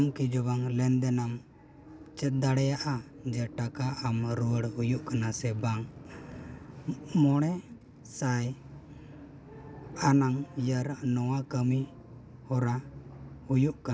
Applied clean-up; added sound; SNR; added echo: none; none; none; none.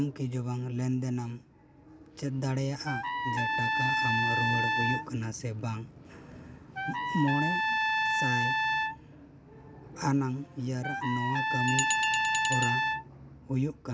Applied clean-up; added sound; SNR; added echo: none; Trumpet + Glass; -3 dB; none.